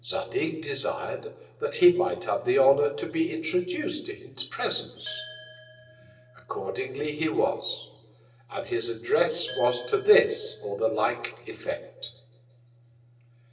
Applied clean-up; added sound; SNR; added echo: none; Glass; 9 dB; reverberation time 0.8 s.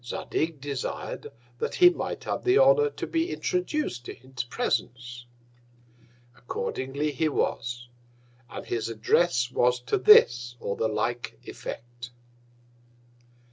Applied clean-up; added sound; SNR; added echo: none; none; none; none.